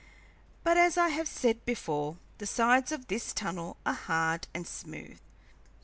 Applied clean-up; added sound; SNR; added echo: none; none; none; none.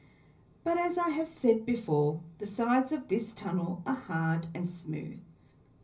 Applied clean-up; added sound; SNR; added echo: none; none; none; reverberation time 0.5 s.